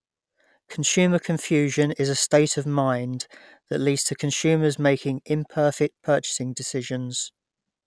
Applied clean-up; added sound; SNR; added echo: none; none; none; none.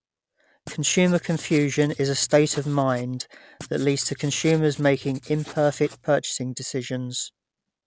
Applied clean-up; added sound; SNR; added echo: none; Writing; 17 dB; none.